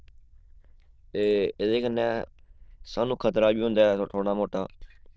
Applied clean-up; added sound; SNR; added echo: neural diffusion model UNIVERSE++.